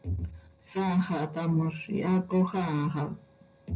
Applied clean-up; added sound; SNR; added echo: none; none; none; reverberation time 0.4 s.